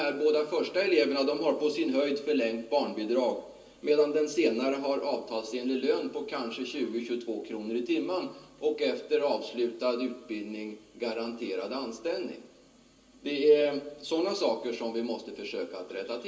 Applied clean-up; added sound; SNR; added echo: none; none; none; reverberation time 0.3 s.